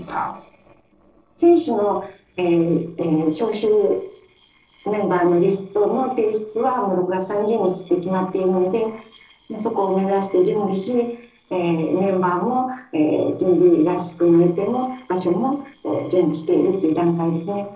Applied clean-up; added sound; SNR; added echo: neural separator model SepFormer DNS4.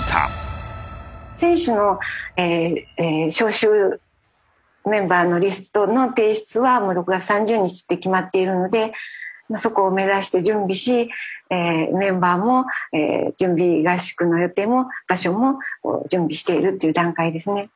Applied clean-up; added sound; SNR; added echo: none; none; none; none.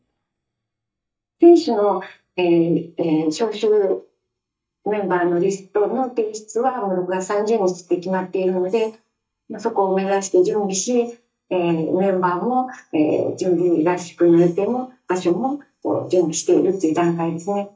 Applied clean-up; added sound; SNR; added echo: neural mask model DeepFilterNet 3.